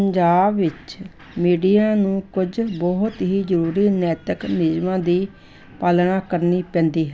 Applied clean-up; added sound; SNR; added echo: none; none; none; none.